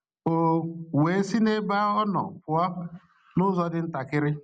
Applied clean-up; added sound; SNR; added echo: none; none; none; none.